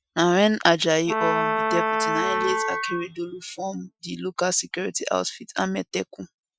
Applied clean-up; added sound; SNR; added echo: classical method Wiener filter.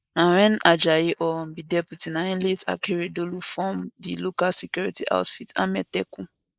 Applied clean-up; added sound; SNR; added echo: neural mask model Resemble Enhance denoiser.